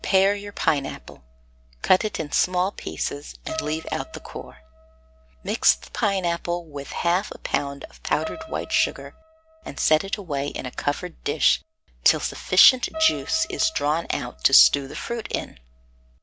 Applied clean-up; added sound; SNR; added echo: none; Piano; 18 dB; none.